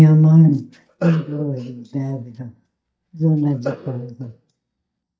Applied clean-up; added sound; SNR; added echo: neural mask model DeepFilterNet 3.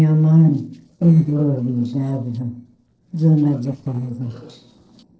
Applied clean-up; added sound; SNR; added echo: neural separator model SepFormer DNS4.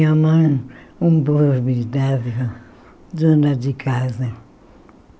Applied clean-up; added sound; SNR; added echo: none; none; none; none.